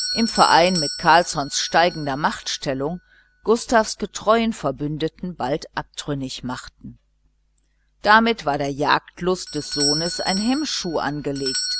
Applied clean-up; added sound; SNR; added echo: none; Doorbell; 10 dB; none.